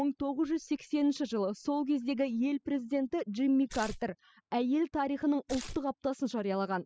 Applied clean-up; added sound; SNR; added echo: classical method spectral subtraction.